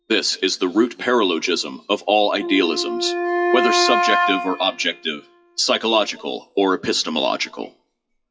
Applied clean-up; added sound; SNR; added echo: classical method WPE with log-MMSE.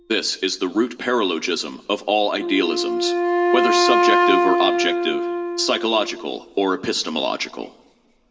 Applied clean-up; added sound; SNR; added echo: none; Wind instrument, woodwind instrument; 0 dB; reverberation time 0.6 s.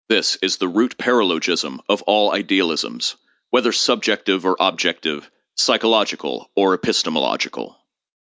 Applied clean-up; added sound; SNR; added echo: none; none; none; none.